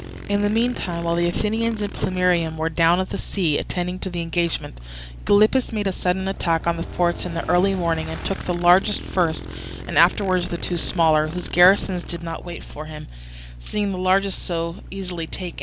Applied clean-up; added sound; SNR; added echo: none; Motorcycle / Engine; 16 dB; none.